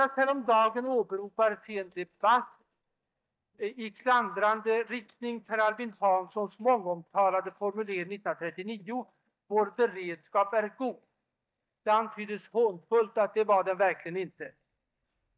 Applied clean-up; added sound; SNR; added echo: neural mask model DeepFilterNet 3.